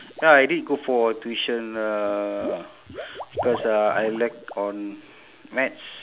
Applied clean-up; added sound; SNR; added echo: none; Water / Liquid; 15 dB; none.